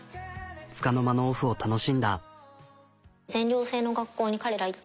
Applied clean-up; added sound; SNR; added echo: none; none; none; none.